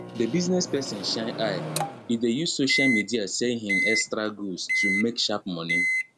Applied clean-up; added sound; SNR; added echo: none; Microwave oven; 2 dB; none.